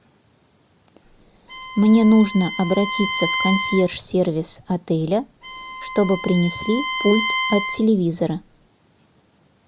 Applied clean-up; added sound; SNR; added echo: none; Bowed string instrument; 6 dB; none.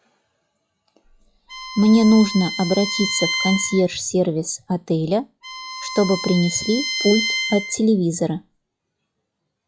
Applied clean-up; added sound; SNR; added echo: classical method log-MMSE.